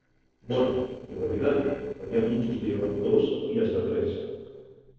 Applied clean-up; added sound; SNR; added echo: neural separator model SepFormer DNS4.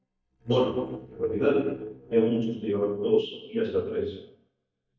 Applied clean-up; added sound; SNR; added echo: neural mask model DeepFilterNet 3.